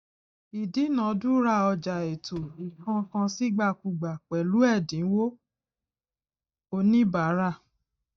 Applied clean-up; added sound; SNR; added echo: neural mask model DeepFilterNet 3.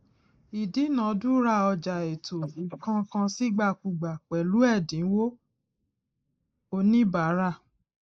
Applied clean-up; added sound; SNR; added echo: neural mask model Resemble Enhance denoiser.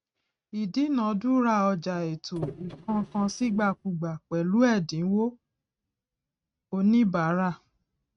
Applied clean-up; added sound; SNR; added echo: neural mask model RNNoise.